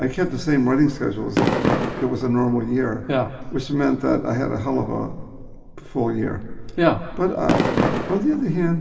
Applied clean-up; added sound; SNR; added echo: none; Fireworks; 1 dB; reverberation time 2.1 s.